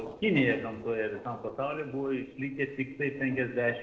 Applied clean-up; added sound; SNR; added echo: neural separator model SepFormer DNS4.